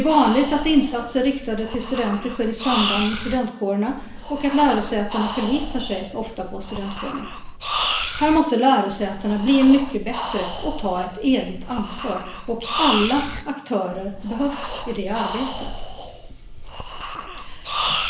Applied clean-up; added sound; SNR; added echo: none; Breathing; 6 dB; reverberation time 0.8 s.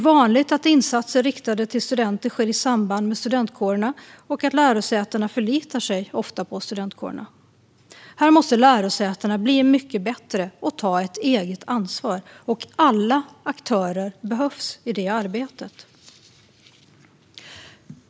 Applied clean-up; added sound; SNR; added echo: none; none; none; none.